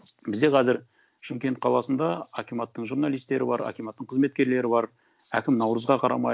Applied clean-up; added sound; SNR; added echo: none; none; none; none.